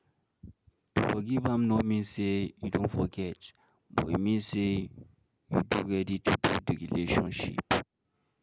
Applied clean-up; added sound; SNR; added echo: none; none; none; none.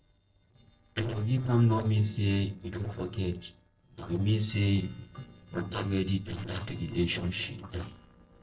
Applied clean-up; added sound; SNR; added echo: neural separator model SepFormer DNS4.